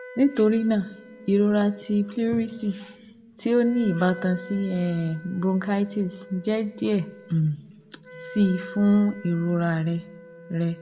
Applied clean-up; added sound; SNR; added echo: none; Wind instrument, woodwind instrument; 19 dB; reverberation time 1.8 s.